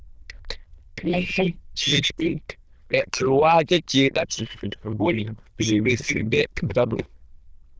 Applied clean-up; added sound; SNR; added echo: neural diffusion model UNIVERSE++.